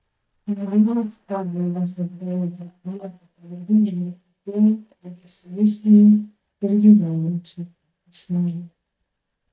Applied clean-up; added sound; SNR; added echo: neural mask model DeepFilterNet 3.